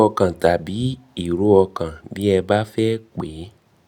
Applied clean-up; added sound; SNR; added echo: none; none; none; none.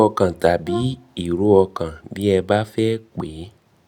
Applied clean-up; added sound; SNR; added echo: none; Brass instrument; 12 dB; none.